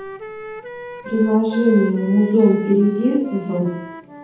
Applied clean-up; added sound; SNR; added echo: none; Wind instrument, woodwind instrument; 15 dB; reverberation time 0.8 s.